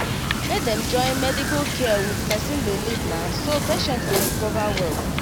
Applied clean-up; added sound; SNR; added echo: none; Wind / Boat, Water vehicle; -2 dB; none.